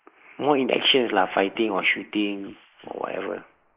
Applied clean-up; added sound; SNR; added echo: neural mask model Resemble Enhance denoiser.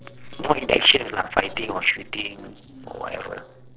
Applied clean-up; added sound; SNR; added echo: neural separator model SepFormer DNS4.